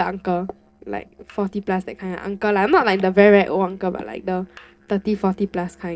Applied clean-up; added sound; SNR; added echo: neural separator model SepFormer DNS4.